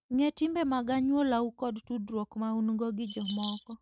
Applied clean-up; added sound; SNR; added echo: neural mask model RNNoise.